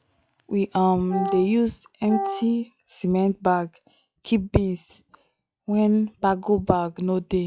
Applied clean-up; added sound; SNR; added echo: classical method log-MMSE.